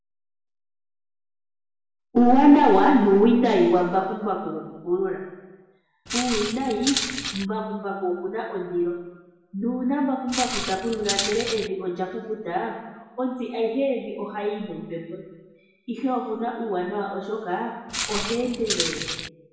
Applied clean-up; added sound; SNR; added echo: none; Walk, footsteps; 5 dB; reverberation time 1.1 s.